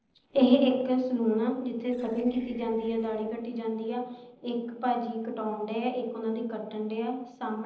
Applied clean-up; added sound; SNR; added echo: neural separator model SepFormer DNS4.